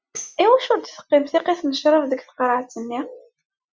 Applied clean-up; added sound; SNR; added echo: classical method Wiener filter.